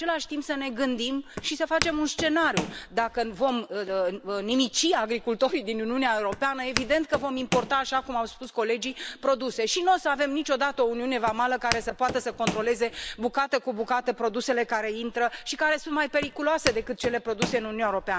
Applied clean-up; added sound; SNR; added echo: none; Walk, footsteps; 12 dB; none.